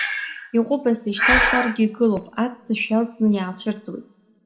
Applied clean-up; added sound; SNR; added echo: none; Breathing; 4 dB; reverberation time 1.1 s.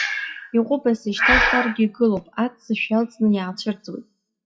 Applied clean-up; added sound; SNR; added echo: classical method WPE with log-MMSE.